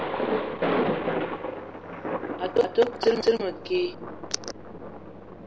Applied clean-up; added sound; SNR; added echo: none; Thunder; 2 dB; none.